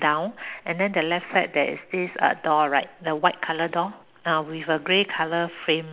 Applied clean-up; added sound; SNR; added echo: none; none; none; none.